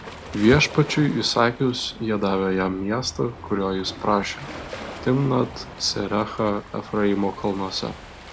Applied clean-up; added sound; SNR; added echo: none; Waves, surf; 14 dB; none.